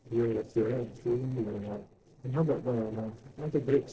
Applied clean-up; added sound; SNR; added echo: neural separator model SepFormer DNS4.